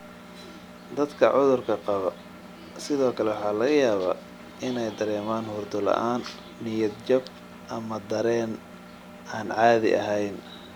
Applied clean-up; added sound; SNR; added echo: none; Engine; 18 dB; none.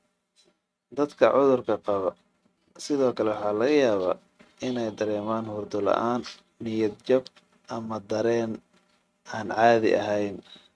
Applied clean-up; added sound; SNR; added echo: neural mask model RNNoise.